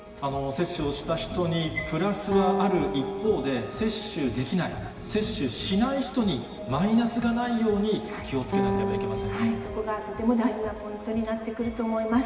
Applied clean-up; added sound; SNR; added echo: none; Guitar; 6 dB; reverberation time 2.3 s.